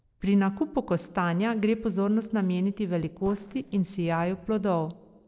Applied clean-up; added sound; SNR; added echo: neural separator model SepFormer DNS4.